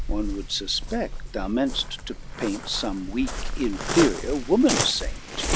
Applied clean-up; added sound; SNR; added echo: none; Waves, surf; 3 dB; none.